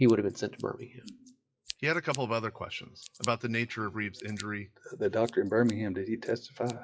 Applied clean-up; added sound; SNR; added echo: classical method WPE with log-MMSE.